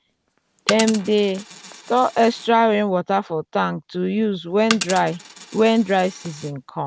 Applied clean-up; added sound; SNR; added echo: none; Coin (dropping); 13 dB; none.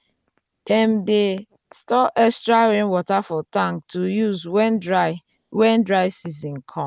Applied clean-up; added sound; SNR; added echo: none; none; none; none.